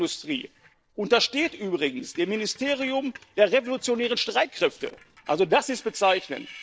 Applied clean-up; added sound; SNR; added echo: neural separator model SepFormer DNS4.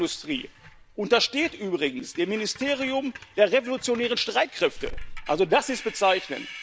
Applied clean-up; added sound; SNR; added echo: none; Slam / Alarm + Screech; 15 dB; none.